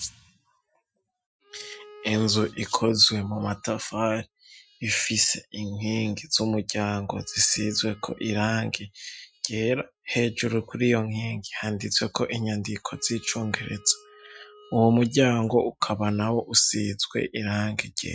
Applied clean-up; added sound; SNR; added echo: classical method Wiener filter.